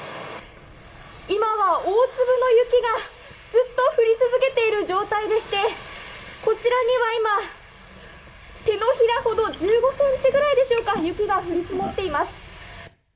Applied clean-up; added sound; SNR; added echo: none; Chewing, mastication; 16 dB; reverberation time 0.5 s.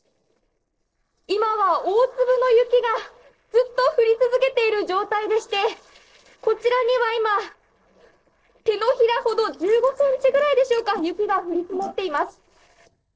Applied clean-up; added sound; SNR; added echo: neural separator model SepFormer DNS4.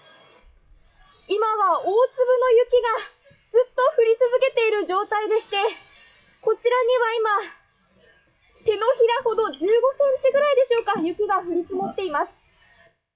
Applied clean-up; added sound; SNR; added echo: classical method WPE with log-MMSE.